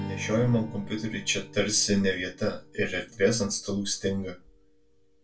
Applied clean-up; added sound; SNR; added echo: none; Strum; 15 dB; reverberation time 0.2 s.